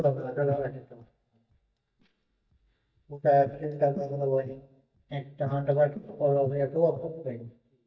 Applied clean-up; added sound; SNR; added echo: neural mask model DeepFilterNet 3.